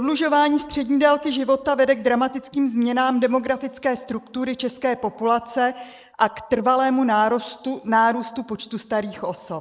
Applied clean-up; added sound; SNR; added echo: neural mask model Resemble Enhance denoiser.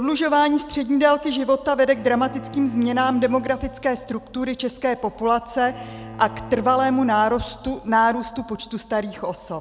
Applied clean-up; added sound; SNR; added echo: none; Bowed string instrument; 18 dB; none.